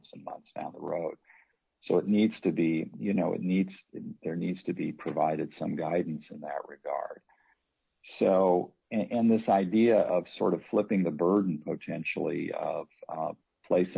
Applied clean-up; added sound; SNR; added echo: none; none; none; none.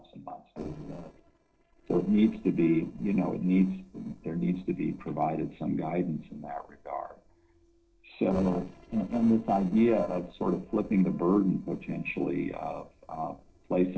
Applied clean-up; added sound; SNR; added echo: neural separator model SepFormer DNS4.